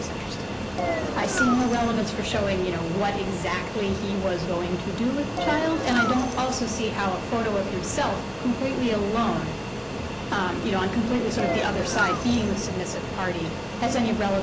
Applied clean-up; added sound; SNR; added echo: none; Engine + Fixed-wing aircraft, airplane; 3 dB; none.